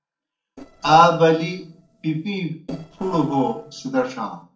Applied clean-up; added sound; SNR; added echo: neural separator model SepFormer DNS4.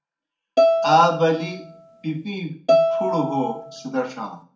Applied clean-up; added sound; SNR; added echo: none; Bowed string instrument; -1 dB; reverberation time 0.4 s.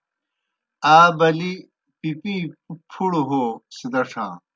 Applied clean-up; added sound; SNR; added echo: none; none; none; none.